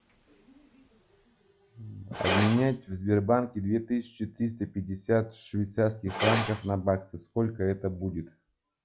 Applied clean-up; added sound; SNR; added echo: classical method log-MMSE.